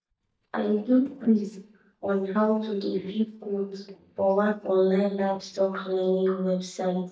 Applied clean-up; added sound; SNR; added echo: neural mask model DeepFilterNet 3.